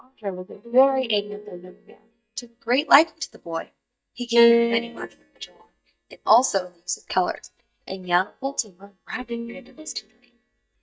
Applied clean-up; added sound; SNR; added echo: neural mask model DeepFilterNet 3.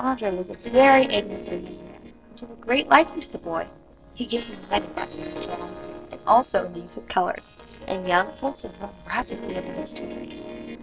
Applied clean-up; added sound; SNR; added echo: neural separator model SepFormer DNS4.